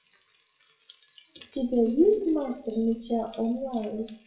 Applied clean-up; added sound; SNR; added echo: classical method WPE with log-MMSE.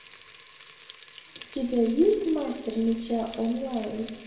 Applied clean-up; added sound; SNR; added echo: none; Frying (food); 14 dB; reverberation time 1.0 s.